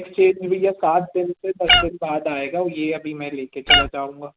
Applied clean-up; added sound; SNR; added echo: none; Meow; -2 dB; none.